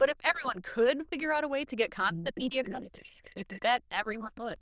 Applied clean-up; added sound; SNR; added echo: neural diffusion model UNIVERSE++.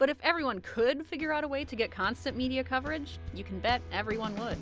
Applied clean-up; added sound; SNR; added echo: none; none; none; none.